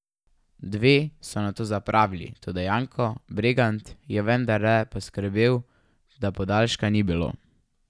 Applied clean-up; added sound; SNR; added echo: none; none; none; none.